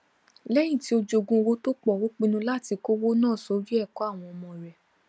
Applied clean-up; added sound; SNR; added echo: none; none; none; none.